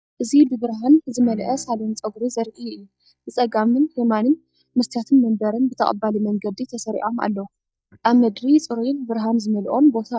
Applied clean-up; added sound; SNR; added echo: neural mask model DeepFilterNet 3.